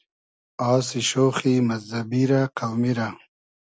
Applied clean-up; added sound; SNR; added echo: none; none; none; none.